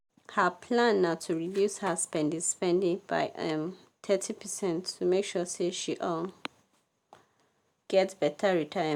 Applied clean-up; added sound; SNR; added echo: none; none; none; none.